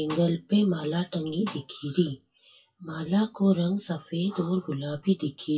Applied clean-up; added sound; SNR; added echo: classical method WPE with log-MMSE.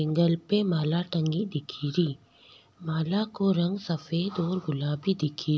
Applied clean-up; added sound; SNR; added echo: none; none; none; none.